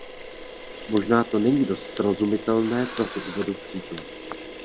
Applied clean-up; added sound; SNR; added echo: none; Engine / Drill + Camera; 10 dB; none.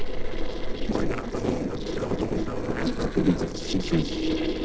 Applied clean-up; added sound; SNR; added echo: neural separator model SepFormer DNS4.